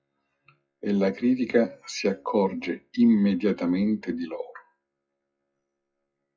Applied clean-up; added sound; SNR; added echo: classical method WPE with log-MMSE.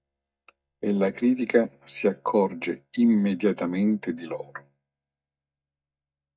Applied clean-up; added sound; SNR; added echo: neural mask model DeepFilterNet 3.